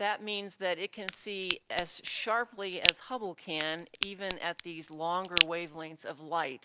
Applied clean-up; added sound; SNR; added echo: none; Crack; 0 dB; none.